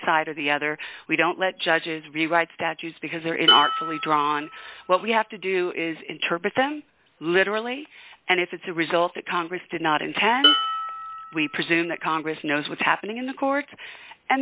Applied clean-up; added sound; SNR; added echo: none; Dishes, pots, and pans; 3 dB; none.